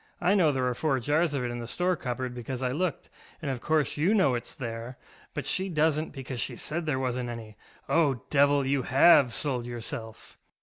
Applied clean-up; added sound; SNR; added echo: none; none; none; none.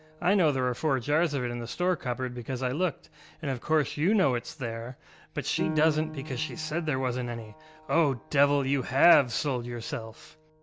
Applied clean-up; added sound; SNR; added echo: none; Piano; 15 dB; none.